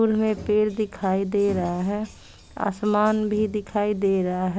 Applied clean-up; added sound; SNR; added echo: none; none; none; none.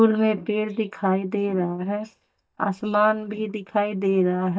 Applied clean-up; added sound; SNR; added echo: neural mask model DeepFilterNet 3.